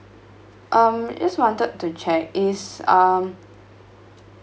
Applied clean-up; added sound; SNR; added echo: none; none; none; none.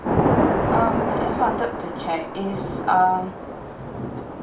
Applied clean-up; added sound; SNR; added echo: none; Thunder / Rain; -2 dB; reverberation time 0.3 s.